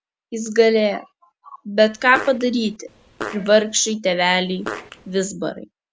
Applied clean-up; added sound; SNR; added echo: none; Fart; 14 dB; none.